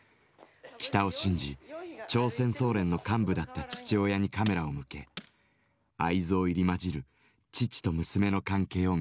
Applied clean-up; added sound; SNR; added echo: none; Tools; 17 dB; none.